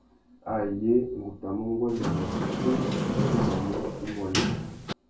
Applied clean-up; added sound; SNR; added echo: none; Sliding door; -2 dB; reverberation time 0.2 s.